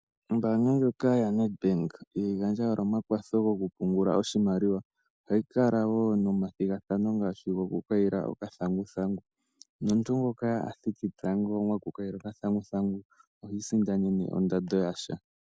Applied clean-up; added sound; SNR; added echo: none; none; none; none.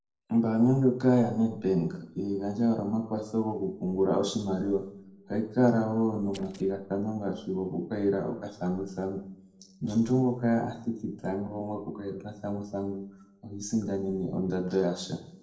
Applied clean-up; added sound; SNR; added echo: neural separator model SepFormer DNS4.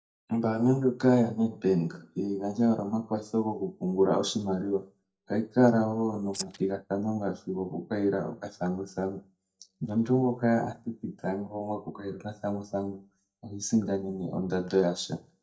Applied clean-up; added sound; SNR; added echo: neural mask model DeepFilterNet 3.